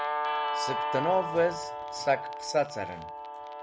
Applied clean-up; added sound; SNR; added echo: none; Guitar; 2 dB; none.